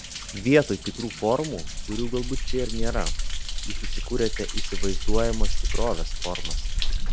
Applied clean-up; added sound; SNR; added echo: none; Thunder; -4 dB; none.